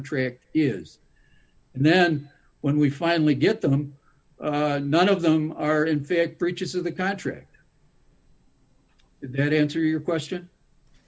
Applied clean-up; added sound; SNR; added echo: none; none; none; none.